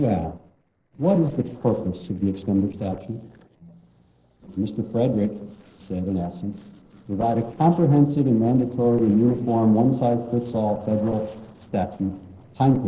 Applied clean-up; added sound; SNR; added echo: neural separator model SepFormer DNS4.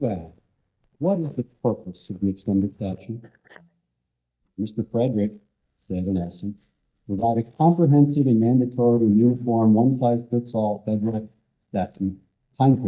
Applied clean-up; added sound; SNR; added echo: neural mask model DeepFilterNet 3.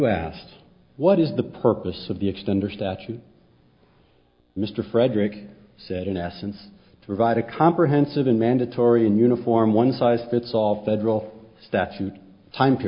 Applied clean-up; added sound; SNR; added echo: none; none; none; none.